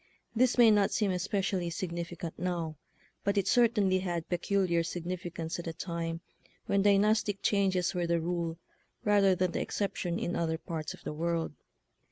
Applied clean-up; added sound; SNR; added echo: none; none; none; none.